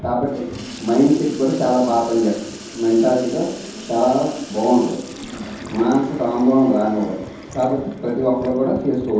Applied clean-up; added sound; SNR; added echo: none; Sink (filling or washing) / Water tap, faucet; 18 dB; reverberation time 0.9 s.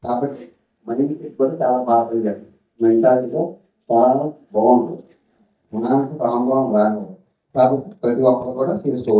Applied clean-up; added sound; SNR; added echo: neural mask model DeepFilterNet 3.